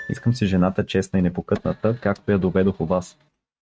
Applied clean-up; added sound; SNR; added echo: neural mask model RNNoise.